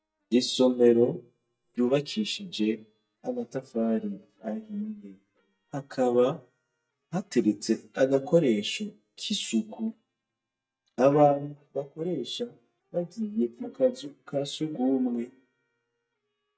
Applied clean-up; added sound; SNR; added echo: neural mask model DeepFilterNet 3.